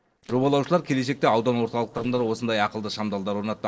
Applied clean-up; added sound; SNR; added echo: neural separator model SepFormer DNS4.